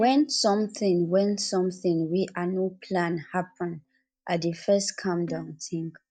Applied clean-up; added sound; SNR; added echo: neural mask model DeepFilterNet 3.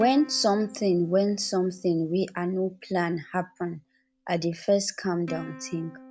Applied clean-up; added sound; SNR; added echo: none; Plucked string instrument; 19 dB; none.